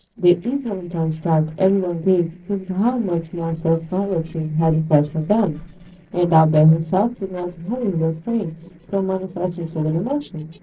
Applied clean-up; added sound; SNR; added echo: neural separator model SepFormer DNS4.